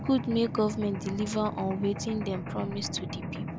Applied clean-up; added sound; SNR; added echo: none; Mechanisms; 6 dB; none.